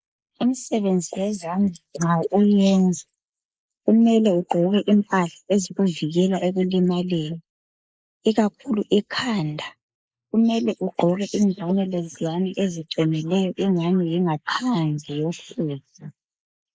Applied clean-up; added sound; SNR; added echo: neural mask model Resemble Enhance denoiser.